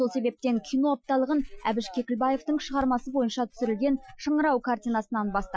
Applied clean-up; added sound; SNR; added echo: classical method Wiener filter.